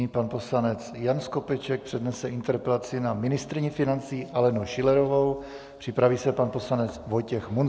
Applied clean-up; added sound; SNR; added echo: none; none; none; none.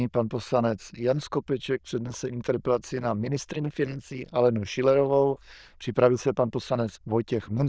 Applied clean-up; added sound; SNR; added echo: neural diffusion model UNIVERSE++.